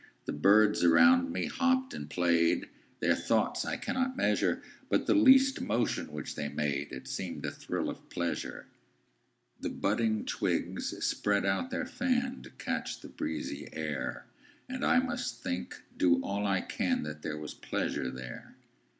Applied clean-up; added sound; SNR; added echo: none; none; none; none.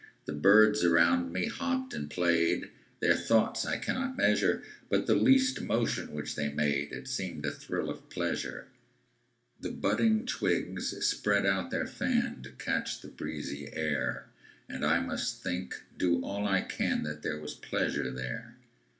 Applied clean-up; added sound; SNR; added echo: none; none; none; reverberation time 0.2 s.